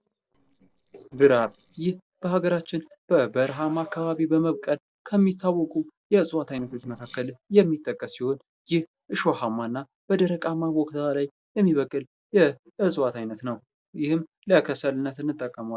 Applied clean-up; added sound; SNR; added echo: neural separator model SepFormer DNS4.